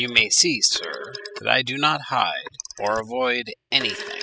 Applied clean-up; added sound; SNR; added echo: classical method spectral subtraction.